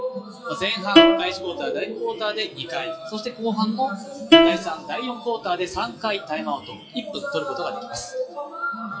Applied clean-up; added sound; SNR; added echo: classical method WPE with log-MMSE.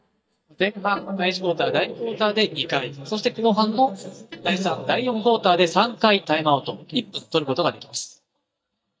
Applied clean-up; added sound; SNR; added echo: neural mask model DeepFilterNet 3.